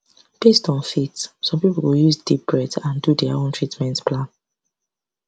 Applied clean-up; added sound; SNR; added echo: none; none; none; none.